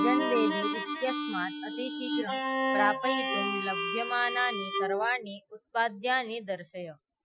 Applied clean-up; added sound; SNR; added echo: classical method Wiener filter.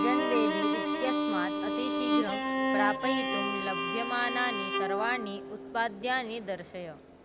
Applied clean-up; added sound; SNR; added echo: none; Bowed string instrument; -3 dB; none.